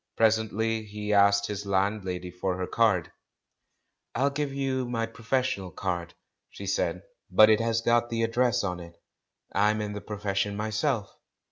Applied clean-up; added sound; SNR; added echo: none; none; none; none.